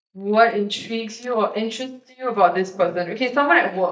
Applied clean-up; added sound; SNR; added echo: neural mask model DeepFilterNet 3.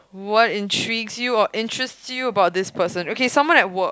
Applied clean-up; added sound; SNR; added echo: none; none; none; none.